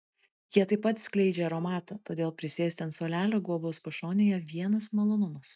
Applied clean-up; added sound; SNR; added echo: neural mask model DeepFilterNet 3.